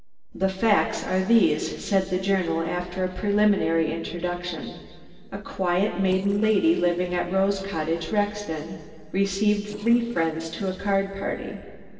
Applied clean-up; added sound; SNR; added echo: neural separator model SepFormer DNS4.